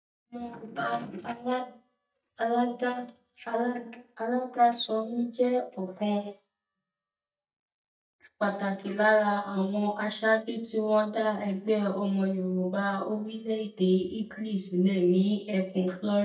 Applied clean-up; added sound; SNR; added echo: neural mask model DeepFilterNet 3.